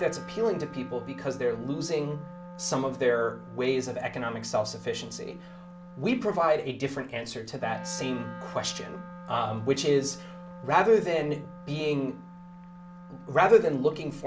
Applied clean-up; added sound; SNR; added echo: none; Wind instrument, woodwind instrument; 15 dB; none.